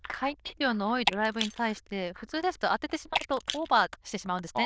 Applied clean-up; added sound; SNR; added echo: neural diffusion model UNIVERSE++.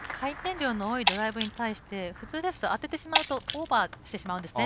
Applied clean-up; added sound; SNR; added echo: none; Shatter; 3 dB; none.